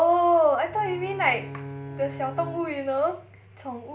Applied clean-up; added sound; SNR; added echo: none; Bowed string instrument; 14 dB; none.